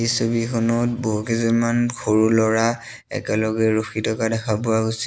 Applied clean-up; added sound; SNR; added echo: none; none; none; none.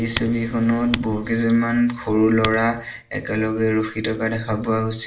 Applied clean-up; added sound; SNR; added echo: none; Typing; 10 dB; reverberation time 0.4 s.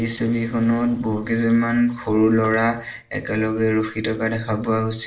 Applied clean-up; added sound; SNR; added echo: neural separator model SepFormer DNS4.